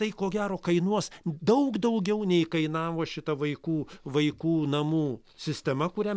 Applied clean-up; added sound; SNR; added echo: none; none; none; none.